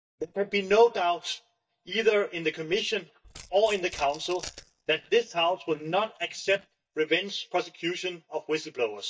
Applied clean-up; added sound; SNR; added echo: neural mask model DeepFilterNet 3.